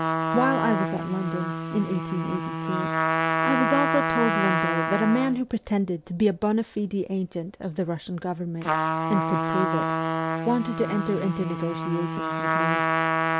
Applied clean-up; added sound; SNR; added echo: none; Trumpet; 0 dB; none.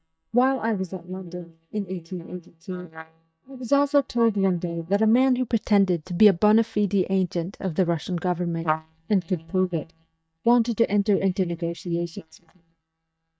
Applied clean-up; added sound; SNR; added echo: neural mask model DeepFilterNet 3.